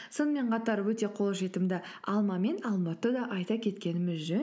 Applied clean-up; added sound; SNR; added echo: none; none; none; none.